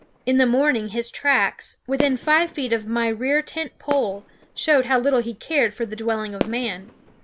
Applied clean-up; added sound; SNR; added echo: none; Fireworks; 14 dB; none.